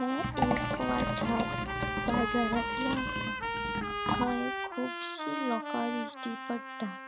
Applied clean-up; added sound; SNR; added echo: none; Liquid + Trumpet; -1 dB; none.